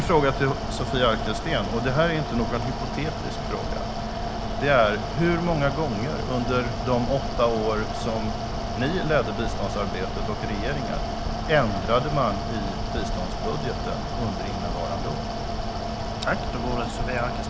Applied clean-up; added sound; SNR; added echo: none; Mechanical fan; 2 dB; none.